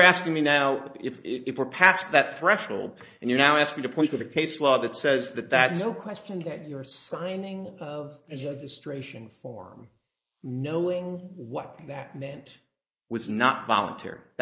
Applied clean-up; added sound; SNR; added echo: neural mask model Resemble Enhance denoiser.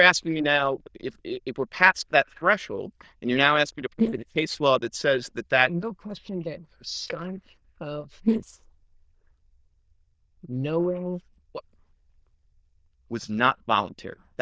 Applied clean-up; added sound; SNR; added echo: neural diffusion model UNIVERSE++.